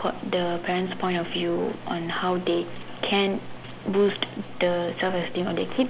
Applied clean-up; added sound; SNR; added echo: none; none; none; none.